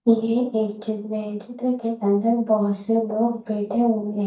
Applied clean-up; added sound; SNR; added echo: neural mask model DeepFilterNet 3.